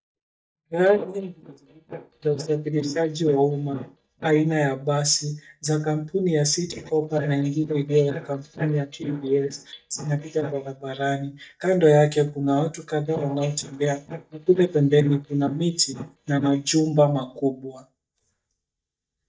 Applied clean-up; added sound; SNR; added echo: neural mask model DeepFilterNet 3.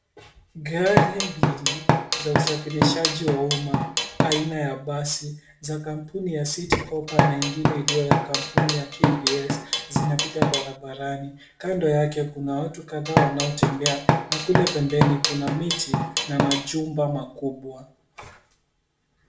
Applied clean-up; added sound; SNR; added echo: none; Drum kit; -4 dB; reverberation time 0.4 s.